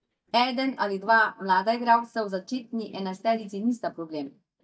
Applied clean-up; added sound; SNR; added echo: neural mask model DeepFilterNet 3.